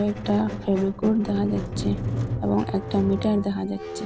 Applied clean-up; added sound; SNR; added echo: none; Squeak; 6 dB; none.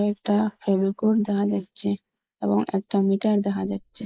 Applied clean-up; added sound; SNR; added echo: neural mask model Resemble Enhance denoiser.